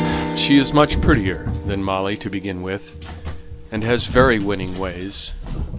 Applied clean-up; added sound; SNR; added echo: none; Strum + Cat; 5 dB; none.